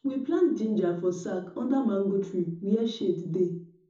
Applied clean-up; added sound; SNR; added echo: none; none; none; reverberation time 0.6 s.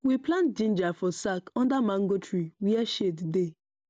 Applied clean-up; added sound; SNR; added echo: none; none; none; none.